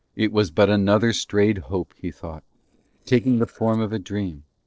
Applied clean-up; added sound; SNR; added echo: neural separator model SepFormer DNS4.